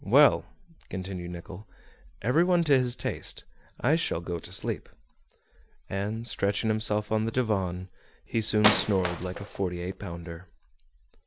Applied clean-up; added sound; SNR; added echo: none; Wood; 3 dB; none.